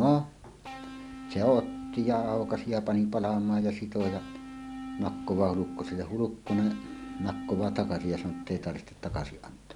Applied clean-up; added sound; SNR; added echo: none; Electric guitar / Bass guitar; 10 dB; none.